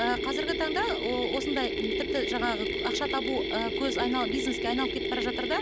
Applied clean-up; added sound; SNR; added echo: none; Mechanisms; -1 dB; none.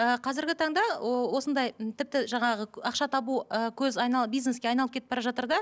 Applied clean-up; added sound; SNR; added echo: none; none; none; none.